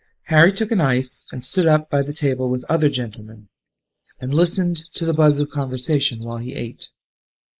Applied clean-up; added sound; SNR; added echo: neural mask model Resemble Enhance denoiser.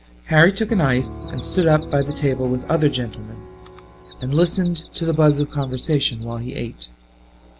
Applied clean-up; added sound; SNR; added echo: none; Piano + Bird vocalization, bird call, bird song; 16 dB; none.